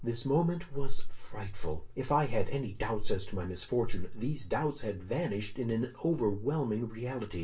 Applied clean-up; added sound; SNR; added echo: none; none; none; reverberation time 0.2 s.